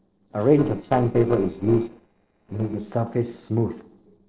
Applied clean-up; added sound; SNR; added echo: neural separator model SepFormer DNS4.